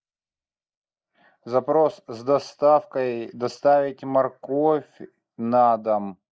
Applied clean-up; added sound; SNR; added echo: neural mask model Resemble Enhance denoiser.